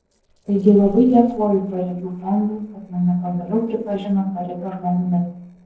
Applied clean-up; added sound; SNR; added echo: neural separator model SepFormer DNS4.